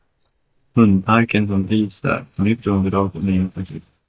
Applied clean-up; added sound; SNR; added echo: neural mask model DeepFilterNet 3.